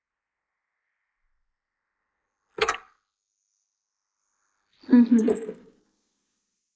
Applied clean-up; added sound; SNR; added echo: neural mask model Resemble Enhance denoiser.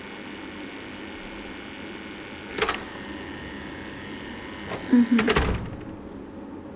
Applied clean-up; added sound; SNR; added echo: none; Slam / Alarm; 3 dB; none.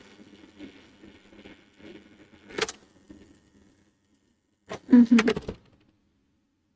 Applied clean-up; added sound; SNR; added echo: neural mask model RNNoise.